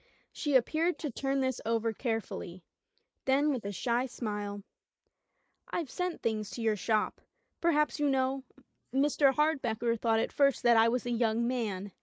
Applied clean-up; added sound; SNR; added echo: neural mask model Resemble Enhance denoiser.